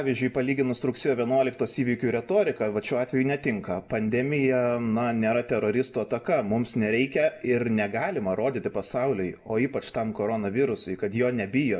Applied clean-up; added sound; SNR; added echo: none; none; none; reverberation time 0.3 s.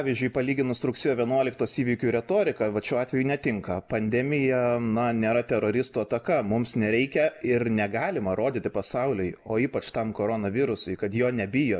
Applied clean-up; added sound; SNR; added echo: none; none; none; none.